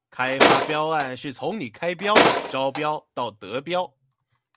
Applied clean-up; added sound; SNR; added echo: none; Tools; -4 dB; none.